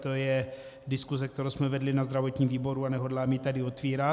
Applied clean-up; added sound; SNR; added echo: none; none; none; none.